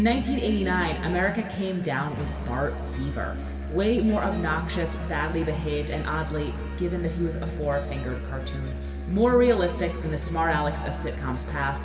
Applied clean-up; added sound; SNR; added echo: none; Musical instrument; 6 dB; reverberation time 2.5 s.